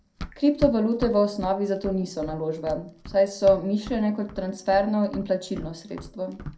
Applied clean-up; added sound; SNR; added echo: none; Run; 15 dB; reverberation time 0.2 s.